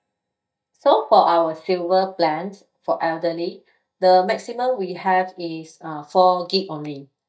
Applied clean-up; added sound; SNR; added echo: neural mask model DeepFilterNet 3.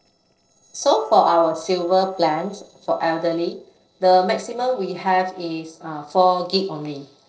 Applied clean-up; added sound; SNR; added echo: neural separator model SepFormer DNS4.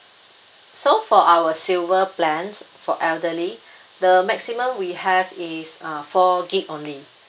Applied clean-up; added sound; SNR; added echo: none; none; none; none.